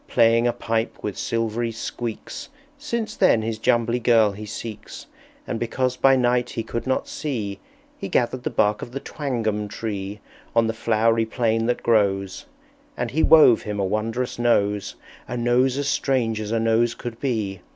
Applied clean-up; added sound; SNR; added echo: none; none; none; none.